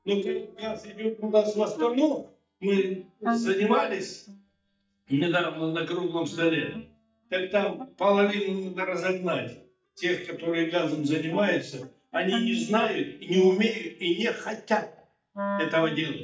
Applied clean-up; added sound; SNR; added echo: neural mask model DeepFilterNet 3.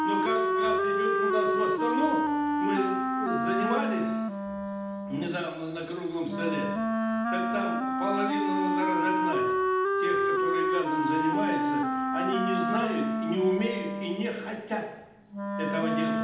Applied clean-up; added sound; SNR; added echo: none; Wind instrument, woodwind instrument; -4 dB; reverberation time 0.8 s.